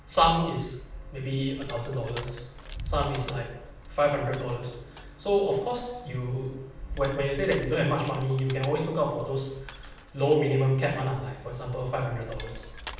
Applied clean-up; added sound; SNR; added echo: none; Crushing; 16 dB; reverberation time 0.7 s.